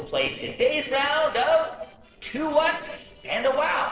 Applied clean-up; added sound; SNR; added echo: neural separator model SepFormer DNS4.